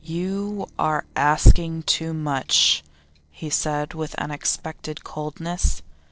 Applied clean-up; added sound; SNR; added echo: neural separator model SepFormer DNS4.